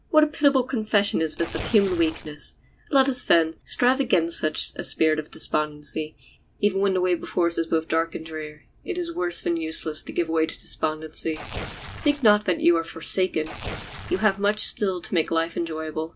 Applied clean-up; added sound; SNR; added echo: none; Tearing; 13 dB; none.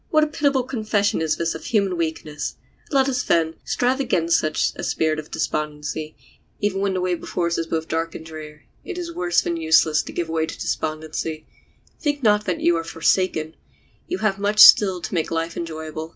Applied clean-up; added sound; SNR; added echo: none; none; none; none.